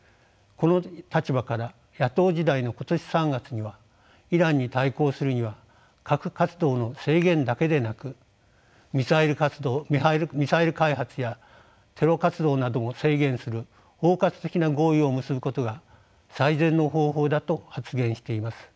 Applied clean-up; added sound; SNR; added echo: none; none; none; none.